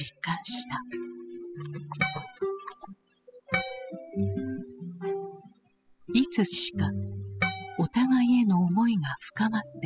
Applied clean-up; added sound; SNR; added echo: classical method spectral subtraction.